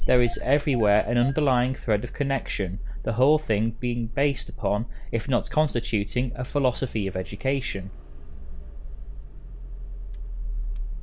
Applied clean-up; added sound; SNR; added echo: none; Engine starting / Car; 4 dB; none.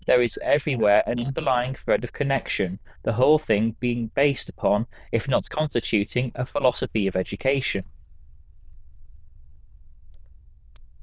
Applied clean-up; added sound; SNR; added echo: neural diffusion model UNIVERSE++.